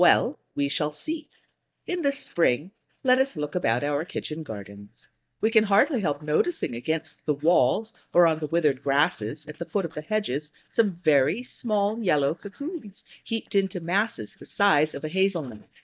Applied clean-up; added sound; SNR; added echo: neural mask model DeepFilterNet 3.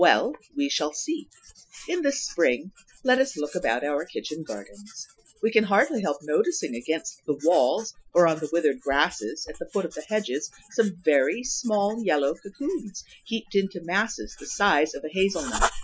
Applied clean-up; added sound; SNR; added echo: classical method Wiener filter.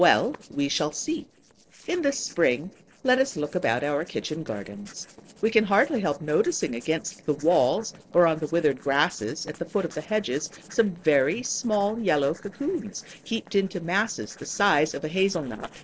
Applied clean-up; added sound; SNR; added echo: neural separator model SepFormer DNS4.